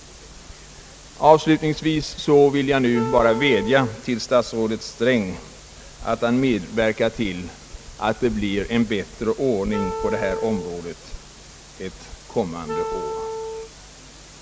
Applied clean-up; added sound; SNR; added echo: none; Wind instrument, woodwind instrument; 8 dB; none.